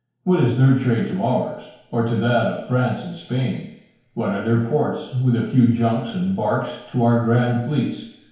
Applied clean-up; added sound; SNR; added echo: none; none; none; reverberation time 1.0 s.